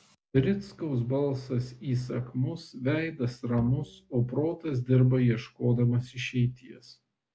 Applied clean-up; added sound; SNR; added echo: none; Bowed string instrument; 19 dB; none.